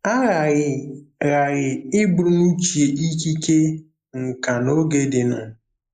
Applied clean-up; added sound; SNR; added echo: neural mask model Resemble Enhance denoiser.